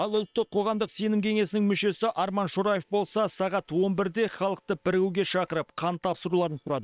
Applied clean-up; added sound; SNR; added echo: neural separator model SepFormer WHAM!.